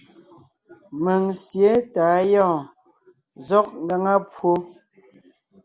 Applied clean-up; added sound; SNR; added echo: none; none; none; none.